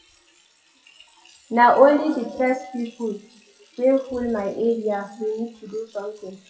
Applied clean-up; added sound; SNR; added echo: classical method WPE with log-MMSE.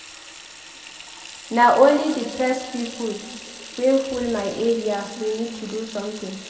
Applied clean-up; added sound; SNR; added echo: none; Sink (filling or washing) / Water tap, faucet; 16 dB; reverberation time 1.7 s.